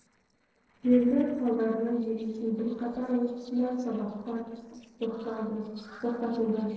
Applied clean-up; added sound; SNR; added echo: neural separator model SepFormer DNS4.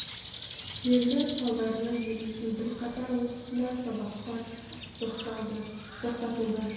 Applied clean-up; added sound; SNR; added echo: none; Crow; 1 dB; reverberation time 1.0 s.